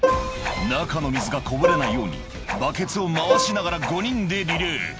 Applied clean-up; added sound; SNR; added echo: none; Plucked string instrument; 2 dB; none.